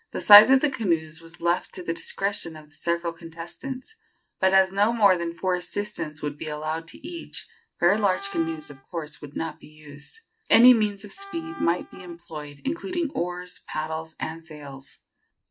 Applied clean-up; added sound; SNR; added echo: neural mask model RNNoise.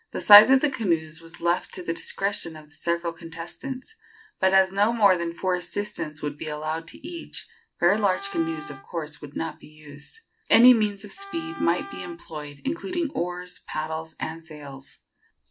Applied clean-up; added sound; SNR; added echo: none; Wind instrument, woodwind instrument; 16 dB; none.